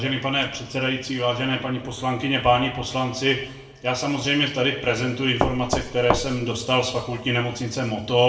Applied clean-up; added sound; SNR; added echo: none; Knock; 2 dB; reverberation time 0.7 s.